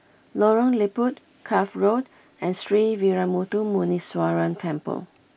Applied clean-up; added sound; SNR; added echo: none; none; none; none.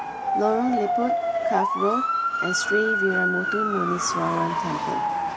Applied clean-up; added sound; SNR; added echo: none; Motor vehicle (road) / Siren; -2 dB; none.